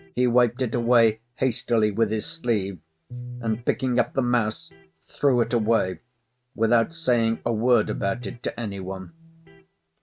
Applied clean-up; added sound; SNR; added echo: neural mask model RNNoise.